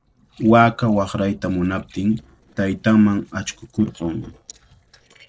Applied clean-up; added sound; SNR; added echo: neural separator model SepFormer DNS4.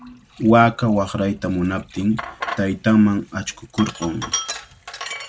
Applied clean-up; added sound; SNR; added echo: none; Sink (filling or washing); 13 dB; none.